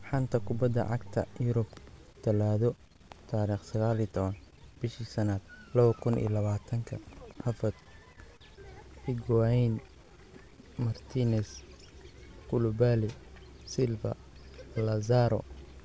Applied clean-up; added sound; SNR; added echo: none; none; none; none.